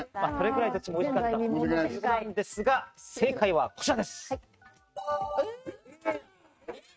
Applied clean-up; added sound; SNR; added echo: neural mask model RNNoise.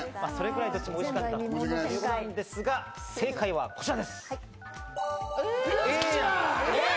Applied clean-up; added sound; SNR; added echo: none; Telephone; 19 dB; none.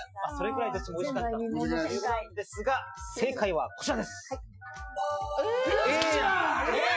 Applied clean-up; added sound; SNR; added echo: classical method Wiener filter.